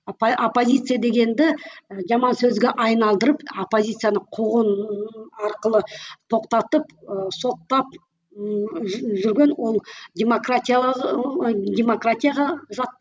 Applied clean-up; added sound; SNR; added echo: none; none; none; none.